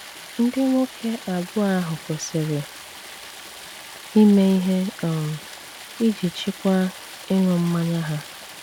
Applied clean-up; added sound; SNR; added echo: none; Stream; 16 dB; none.